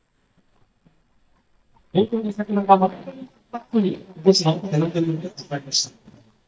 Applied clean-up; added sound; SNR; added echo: neural mask model DeepFilterNet 3.